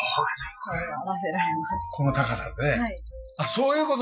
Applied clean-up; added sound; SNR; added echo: classical method Wiener filter.